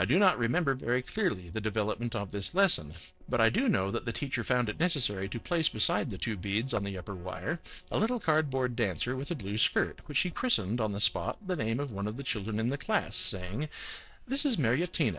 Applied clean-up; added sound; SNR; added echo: neural separator model SepFormer DNS4.